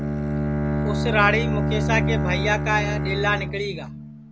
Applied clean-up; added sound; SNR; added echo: none; Bowed string instrument; -2 dB; none.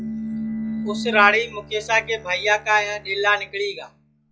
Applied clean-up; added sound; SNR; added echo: classical method log-MMSE.